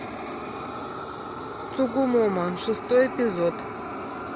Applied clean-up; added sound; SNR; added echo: none; Fire; 7 dB; none.